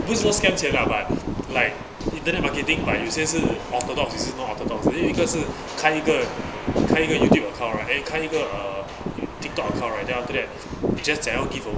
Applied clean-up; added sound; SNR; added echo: none; none; none; none.